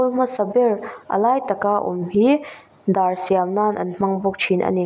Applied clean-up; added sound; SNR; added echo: none; none; none; none.